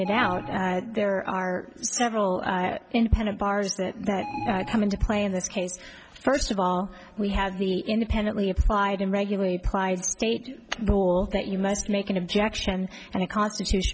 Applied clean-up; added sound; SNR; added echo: none; Alarm; 12 dB; none.